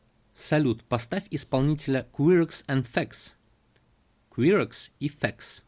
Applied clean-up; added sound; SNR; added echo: none; none; none; none.